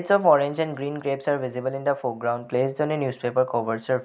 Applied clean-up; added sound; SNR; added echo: none; none; none; none.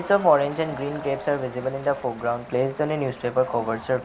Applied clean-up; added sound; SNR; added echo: none; Crowd; 14 dB; none.